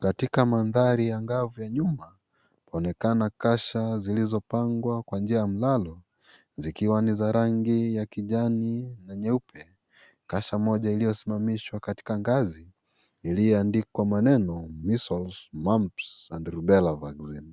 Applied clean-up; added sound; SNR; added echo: none; none; none; none.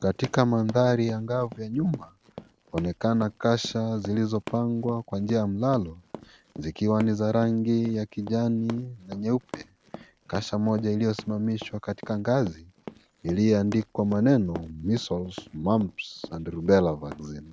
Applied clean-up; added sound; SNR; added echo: none; Run; 18 dB; none.